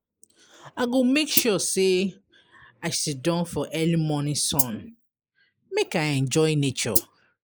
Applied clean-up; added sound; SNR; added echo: neural mask model Resemble Enhance denoiser.